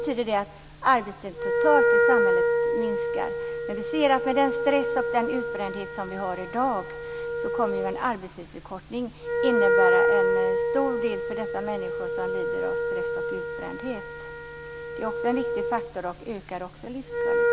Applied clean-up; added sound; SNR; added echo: none; Wind instrument, woodwind instrument; -3 dB; none.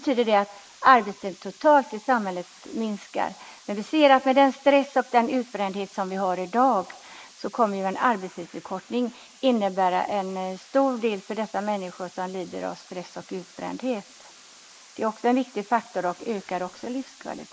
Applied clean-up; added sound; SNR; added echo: neural mask model Resemble Enhance denoiser.